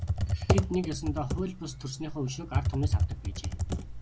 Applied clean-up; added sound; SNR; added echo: none; Computer keyboard; -4 dB; none.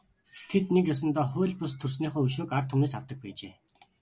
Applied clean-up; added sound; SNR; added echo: none; none; none; none.